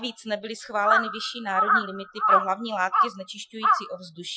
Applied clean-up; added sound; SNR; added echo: classical method Wiener filter.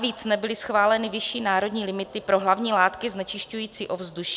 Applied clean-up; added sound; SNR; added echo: none; none; none; none.